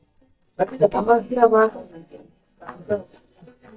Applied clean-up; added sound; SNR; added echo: neural mask model DeepFilterNet 3.